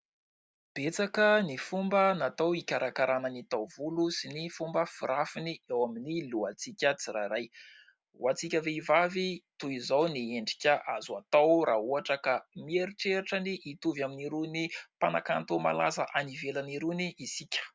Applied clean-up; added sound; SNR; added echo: none; none; none; none.